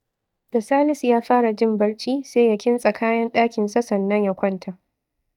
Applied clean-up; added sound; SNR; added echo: neural mask model DeepFilterNet 3.